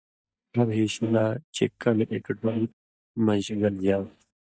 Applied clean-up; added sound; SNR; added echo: neural mask model DeepFilterNet 3.